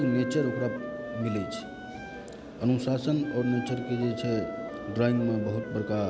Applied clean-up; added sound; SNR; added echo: none; Wind instrument, woodwind instrument; 10 dB; none.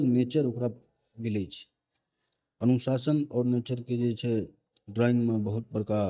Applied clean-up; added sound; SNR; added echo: neural mask model DeepFilterNet 3.